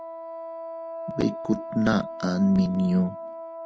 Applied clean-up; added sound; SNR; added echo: none; Wind instrument, woodwind instrument; 10 dB; none.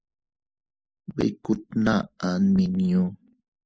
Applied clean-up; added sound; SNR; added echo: neural mask model Resemble Enhance denoiser.